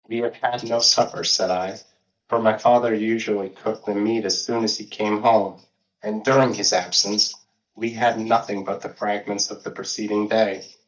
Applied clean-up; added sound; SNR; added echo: neural mask model DeepFilterNet 3.